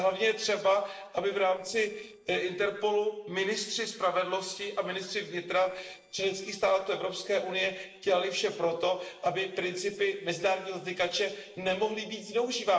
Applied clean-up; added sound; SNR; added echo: neural separator model SepFormer DNS4.